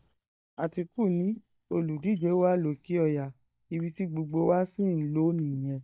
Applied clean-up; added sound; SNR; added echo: neural mask model DeepFilterNet 3.